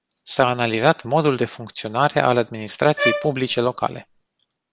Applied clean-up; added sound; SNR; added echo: none; Bowed string instrument; 5 dB; none.